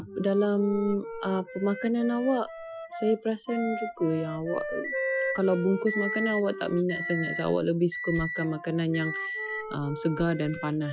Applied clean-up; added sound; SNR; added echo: classical method Wiener filter.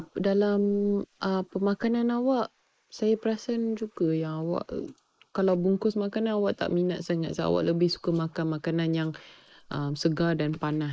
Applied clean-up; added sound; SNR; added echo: neural mask model Resemble Enhance denoiser.